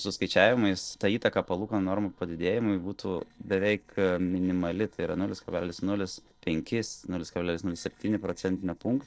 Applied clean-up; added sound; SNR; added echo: neural separator model SepFormer DNS4.